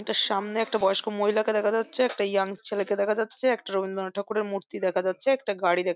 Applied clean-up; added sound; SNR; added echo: none; none; none; none.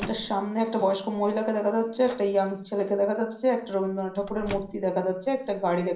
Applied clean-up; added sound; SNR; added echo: none; Microwave oven; 19 dB; reverberation time 0.6 s.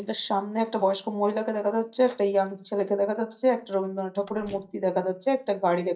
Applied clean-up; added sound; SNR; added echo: neural mask model DeepFilterNet 3.